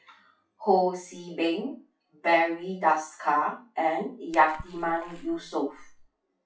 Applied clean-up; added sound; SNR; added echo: classical method WPE with log-MMSE.